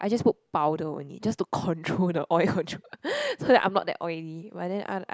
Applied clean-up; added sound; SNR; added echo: none; none; none; none.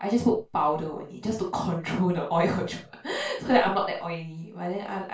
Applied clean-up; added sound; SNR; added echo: none; none; none; reverberation time 0.2 s.